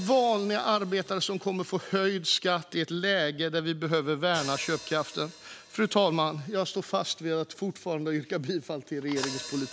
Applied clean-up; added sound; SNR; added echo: none; Hi-hat; 18 dB; none.